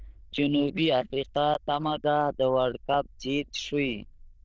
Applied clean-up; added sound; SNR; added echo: neural diffusion model UNIVERSE++.